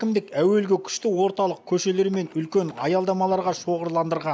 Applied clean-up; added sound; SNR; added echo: none; none; none; none.